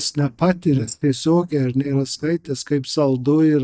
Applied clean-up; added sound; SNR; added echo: neural mask model DeepFilterNet 3.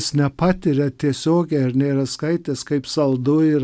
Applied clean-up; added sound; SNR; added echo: none; none; none; none.